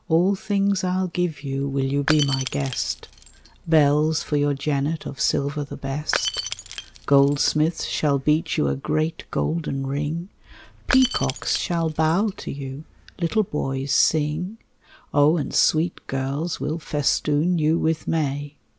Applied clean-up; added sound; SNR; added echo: none; Shatter / Crushing; 12 dB; none.